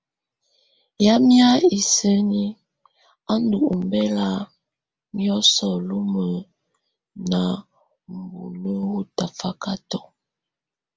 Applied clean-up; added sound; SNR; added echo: none; none; none; none.